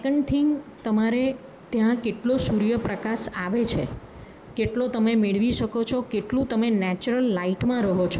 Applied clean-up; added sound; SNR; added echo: none; none; none; none.